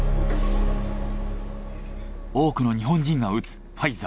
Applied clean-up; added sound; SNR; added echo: none; none; none; none.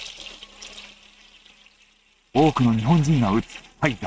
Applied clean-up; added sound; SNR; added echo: neural mask model RNNoise.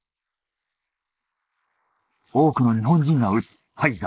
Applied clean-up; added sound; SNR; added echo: neural mask model Resemble Enhance denoiser.